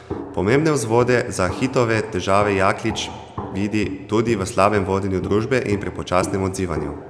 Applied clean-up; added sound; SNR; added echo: none; Walk, footsteps; 12 dB; none.